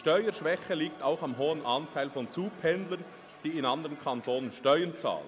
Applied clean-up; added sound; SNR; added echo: none; Crowd; 20 dB; none.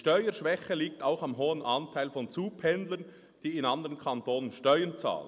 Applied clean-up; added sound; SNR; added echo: none; none; none; none.